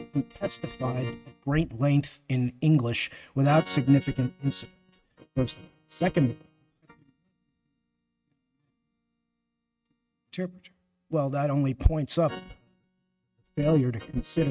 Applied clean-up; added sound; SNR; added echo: neural mask model RNNoise.